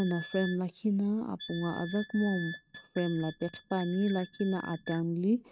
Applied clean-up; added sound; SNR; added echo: neural mask model RNNoise.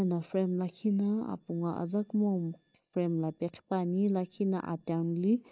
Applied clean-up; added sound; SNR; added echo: neural mask model DeepFilterNet 3.